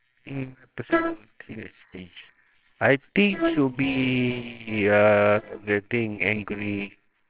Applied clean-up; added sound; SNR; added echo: neural separator model SepFormer WHAMR!.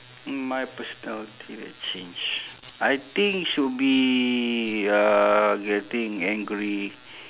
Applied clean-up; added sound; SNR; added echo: none; none; none; none.